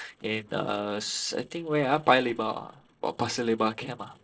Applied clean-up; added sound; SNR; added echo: neural separator model SepFormer DNS4.